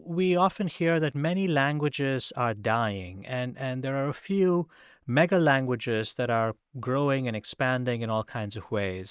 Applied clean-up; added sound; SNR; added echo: neural mask model RNNoise.